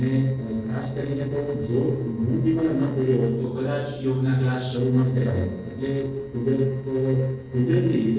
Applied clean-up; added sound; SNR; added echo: neural separator model SepFormer DNS4.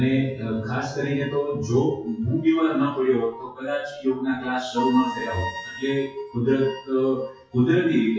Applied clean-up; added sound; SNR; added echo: classical method WPE with log-MMSE.